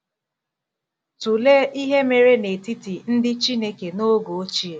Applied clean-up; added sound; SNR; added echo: none; none; none; none.